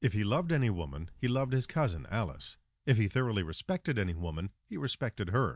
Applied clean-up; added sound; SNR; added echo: neural mask model DeepFilterNet 3.